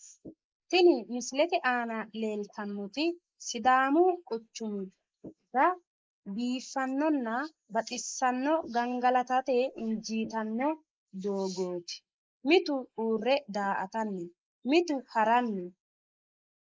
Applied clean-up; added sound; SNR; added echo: neural mask model Resemble Enhance denoiser.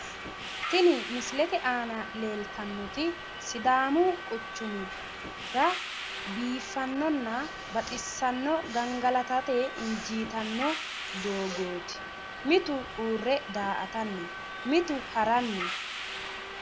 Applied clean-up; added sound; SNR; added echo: none; Subway, metro, underground; 8 dB; none.